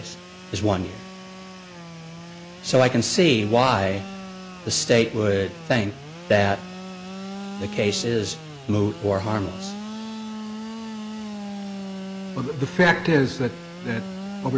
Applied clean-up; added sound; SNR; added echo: none; Sawing / Engine; 11 dB; none.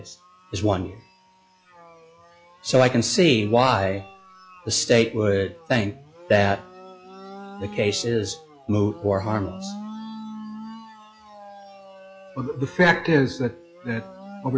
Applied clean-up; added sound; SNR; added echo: classical method log-MMSE.